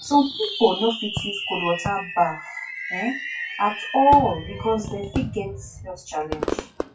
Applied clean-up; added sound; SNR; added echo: classical method WPE with log-MMSE.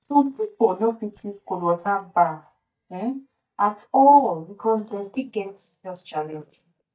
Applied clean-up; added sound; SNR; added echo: neural mask model DeepFilterNet 3.